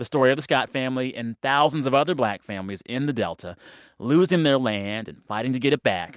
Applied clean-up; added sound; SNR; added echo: none; none; none; none.